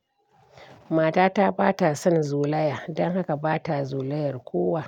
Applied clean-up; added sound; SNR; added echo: none; none; none; none.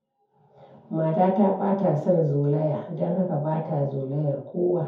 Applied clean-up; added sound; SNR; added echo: none; none; none; reverberation time 0.6 s.